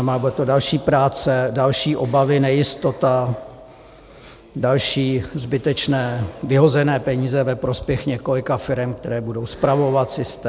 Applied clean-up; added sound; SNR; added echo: none; none; none; none.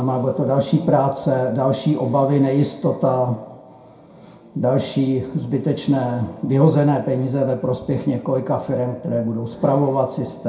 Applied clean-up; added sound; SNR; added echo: none; none; none; reverberation time 0.5 s.